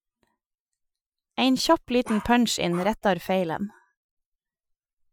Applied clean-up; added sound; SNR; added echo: classical method Wiener filter.